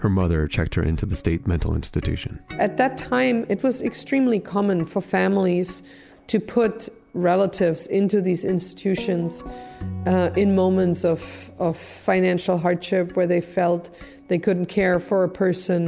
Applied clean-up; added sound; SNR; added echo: none; none; none; none.